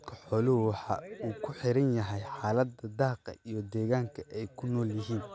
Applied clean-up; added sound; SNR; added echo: none; none; none; none.